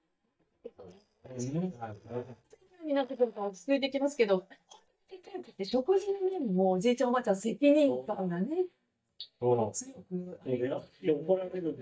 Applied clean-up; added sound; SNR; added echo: neural mask model DeepFilterNet 3.